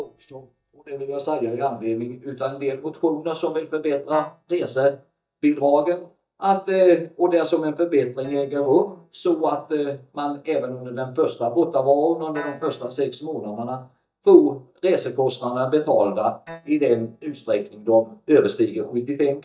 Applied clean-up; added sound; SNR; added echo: neural mask model DeepFilterNet 3.